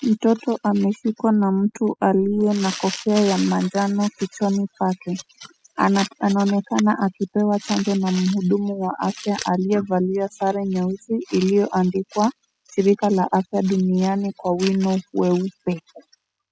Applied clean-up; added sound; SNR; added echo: classical method spectral subtraction.